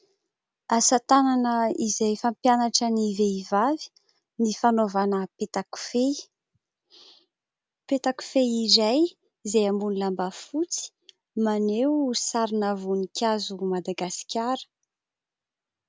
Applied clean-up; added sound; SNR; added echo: none; none; none; none.